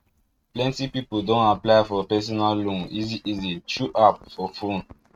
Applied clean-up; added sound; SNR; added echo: neural mask model RNNoise.